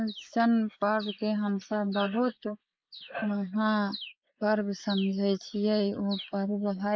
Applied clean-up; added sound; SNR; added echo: neural mask model Resemble Enhance denoiser.